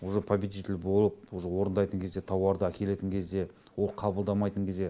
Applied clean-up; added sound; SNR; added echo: none; none; none; none.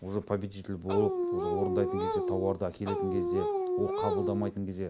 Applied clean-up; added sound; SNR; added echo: none; Dog; -2 dB; none.